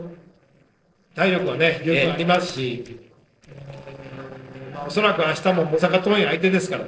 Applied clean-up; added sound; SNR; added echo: neural separator model SepFormer DNS4.